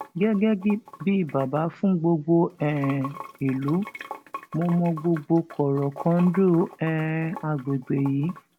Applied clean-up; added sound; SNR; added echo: none; Sink (filling or washing) / Water; 18 dB; none.